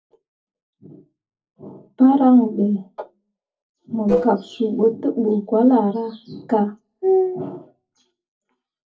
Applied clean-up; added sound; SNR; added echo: neural separator model SepFormer DNS4.